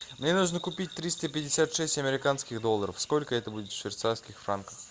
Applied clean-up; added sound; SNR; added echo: none; Bell; 20 dB; none.